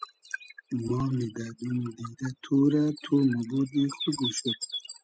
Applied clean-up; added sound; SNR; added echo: classical method spectral subtraction.